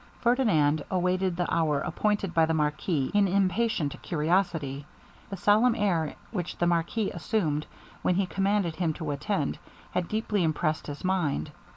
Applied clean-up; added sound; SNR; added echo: none; none; none; none.